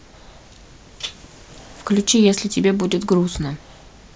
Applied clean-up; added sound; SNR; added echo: none; none; none; none.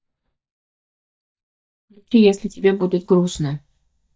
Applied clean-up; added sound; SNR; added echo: neural mask model DeepFilterNet 3.